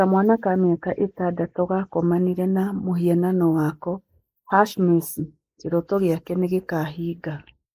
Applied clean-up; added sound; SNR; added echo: neural mask model Resemble Enhance denoiser.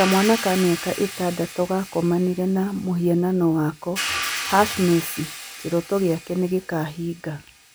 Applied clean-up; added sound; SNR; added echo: none; Hi-hat; 10 dB; none.